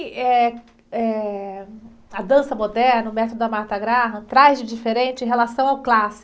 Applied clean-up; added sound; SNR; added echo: none; none; none; none.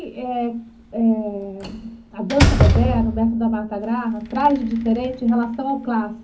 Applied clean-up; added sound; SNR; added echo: none; Slam; 2 dB; reverberation time 0.4 s.